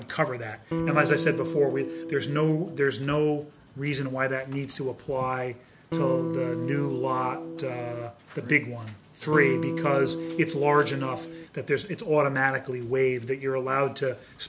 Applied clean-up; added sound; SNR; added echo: none; Electric guitar; 5 dB; none.